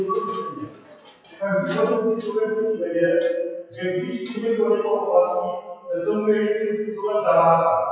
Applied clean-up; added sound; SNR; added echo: classical method WPE with log-MMSE.